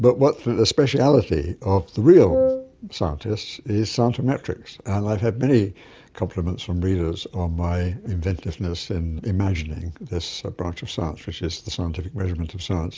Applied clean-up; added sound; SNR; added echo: none; Wind instrument, woodwind instrument; 0 dB; none.